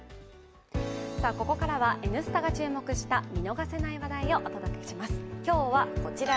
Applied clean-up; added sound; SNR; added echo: none; none; none; none.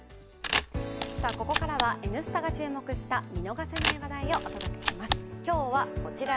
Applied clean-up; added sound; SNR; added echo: none; Camera; -1 dB; none.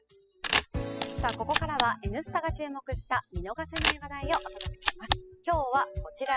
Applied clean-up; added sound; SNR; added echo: classical method spectral subtraction.